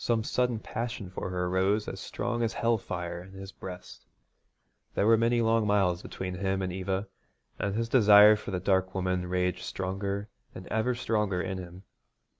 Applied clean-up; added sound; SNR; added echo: none; none; none; none.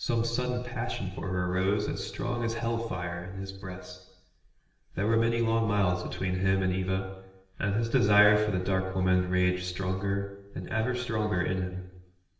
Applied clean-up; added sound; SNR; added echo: none; none; none; reverberation time 0.8 s.